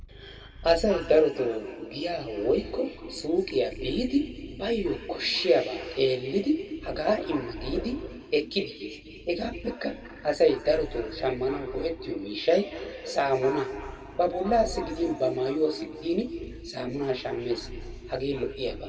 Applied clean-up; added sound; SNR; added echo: none; Purr; 17 dB; reverberation time 2.3 s.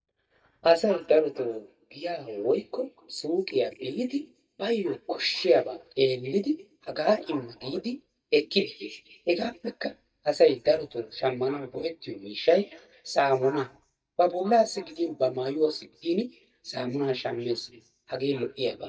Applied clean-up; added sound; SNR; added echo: neural mask model DeepFilterNet 3.